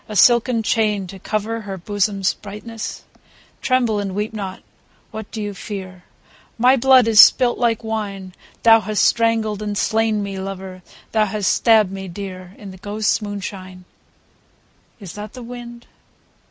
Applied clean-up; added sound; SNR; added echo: none; none; none; none.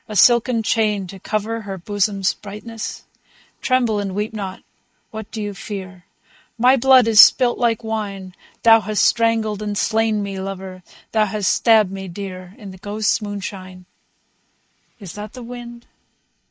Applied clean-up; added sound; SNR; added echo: neural mask model Resemble Enhance denoiser.